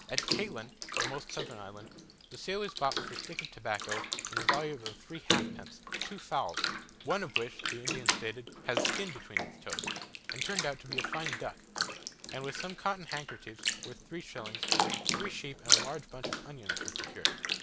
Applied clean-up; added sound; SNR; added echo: none; Bathtub (filling or washing); -4 dB; none.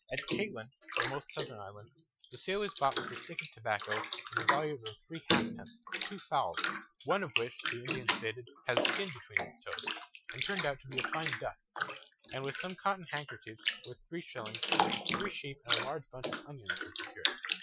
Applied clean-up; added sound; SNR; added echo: classical method Wiener filter.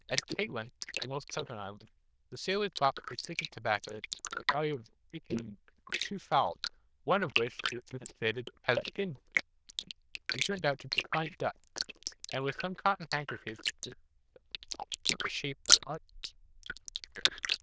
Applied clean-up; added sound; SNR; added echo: neural diffusion model UNIVERSE++.